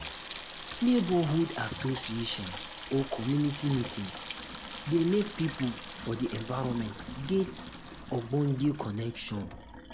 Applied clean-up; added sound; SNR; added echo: none; Sink (filling or washing) / Water tap, faucet; 11 dB; none.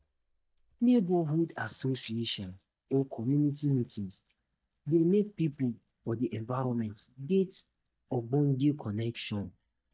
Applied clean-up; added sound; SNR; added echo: neural mask model DeepFilterNet 3.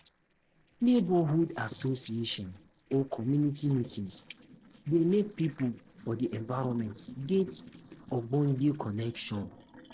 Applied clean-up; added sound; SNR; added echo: neural separator model SepFormer DNS4.